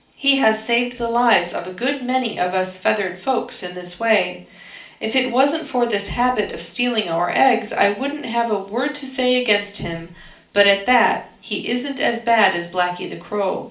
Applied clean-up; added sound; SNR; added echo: none; none; none; reverberation time 0.4 s.